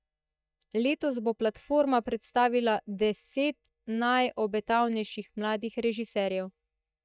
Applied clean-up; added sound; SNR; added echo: neural mask model DeepFilterNet 3.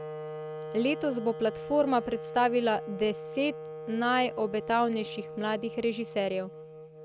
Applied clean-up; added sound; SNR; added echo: none; Wind instrument, woodwind instrument; 10 dB; none.